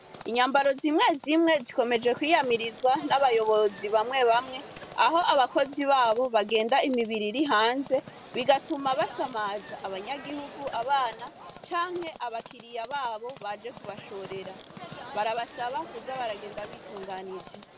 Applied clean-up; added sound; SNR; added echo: none; Livestock, farm animals, working animals; 18 dB; none.